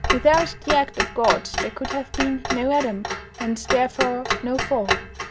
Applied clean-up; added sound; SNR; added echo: none; Clock; 3 dB; none.